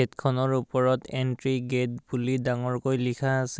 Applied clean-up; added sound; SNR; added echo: none; none; none; none.